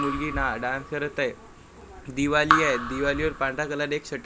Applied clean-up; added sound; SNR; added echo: none; Raindrop / Drip; 4 dB; none.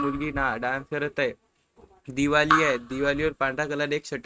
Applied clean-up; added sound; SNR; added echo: neural mask model RNNoise.